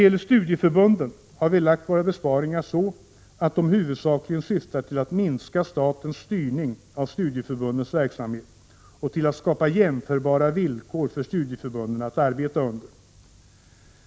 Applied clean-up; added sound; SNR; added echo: none; none; none; none.